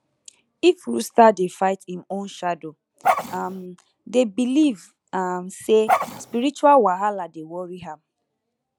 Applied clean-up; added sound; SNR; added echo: none; Dog; 2 dB; none.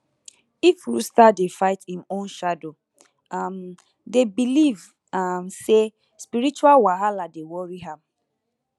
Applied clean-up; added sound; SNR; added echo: none; none; none; none.